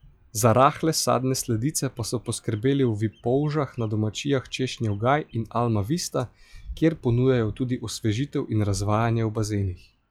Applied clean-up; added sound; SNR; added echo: classical method log-MMSE.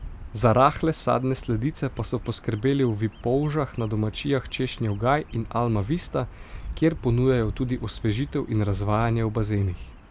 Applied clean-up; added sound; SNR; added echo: none; Bird vocalization, bird call, bird song; 14 dB; none.